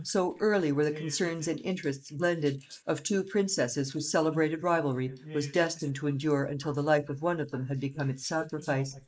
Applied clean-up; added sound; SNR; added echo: neural mask model Resemble Enhance denoiser.